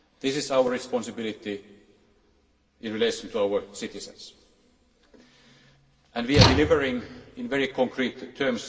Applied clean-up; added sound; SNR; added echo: none; Slam / Tools; -4 dB; reverberation time 1.4 s.